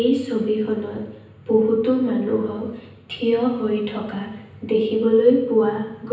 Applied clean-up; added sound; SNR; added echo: none; none; none; reverberation time 0.9 s.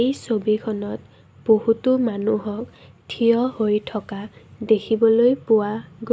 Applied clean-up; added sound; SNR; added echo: none; none; none; none.